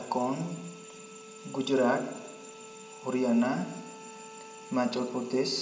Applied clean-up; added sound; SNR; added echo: none; Wind instrument, woodwind instrument; 18 dB; reverberation time 1.7 s.